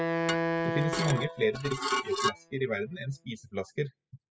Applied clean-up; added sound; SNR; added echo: classical method spectral subtraction.